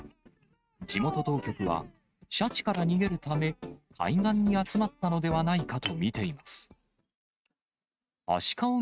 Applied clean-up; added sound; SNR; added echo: neural mask model RNNoise.